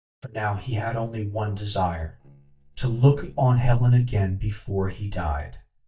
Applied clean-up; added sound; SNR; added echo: neural mask model DeepFilterNet 3.